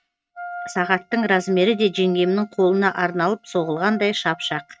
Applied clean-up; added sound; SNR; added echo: neural mask model RNNoise.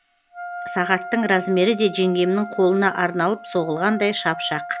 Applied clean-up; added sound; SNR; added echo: none; Wind instrument, woodwind instrument; 13 dB; none.